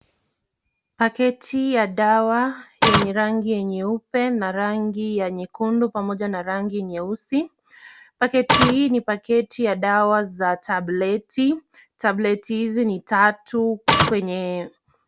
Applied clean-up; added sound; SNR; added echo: none; Printer; -5 dB; none.